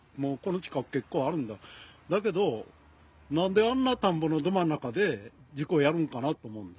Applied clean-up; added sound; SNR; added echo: none; none; none; none.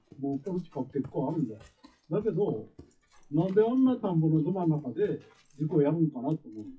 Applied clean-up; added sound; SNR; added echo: classical method WPE with log-MMSE.